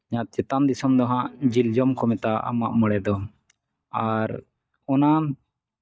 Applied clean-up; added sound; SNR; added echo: neural mask model DeepFilterNet 3.